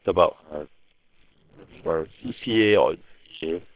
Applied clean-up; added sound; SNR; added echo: neural separator model SepFormer WHAM!.